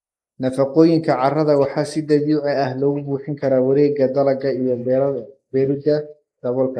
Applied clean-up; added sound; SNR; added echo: neural mask model Resemble Enhance denoiser.